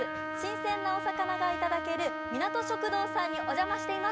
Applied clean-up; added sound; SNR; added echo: none; Trumpet; 3 dB; none.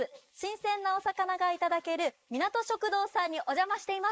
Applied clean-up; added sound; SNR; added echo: neural mask model Resemble Enhance denoiser.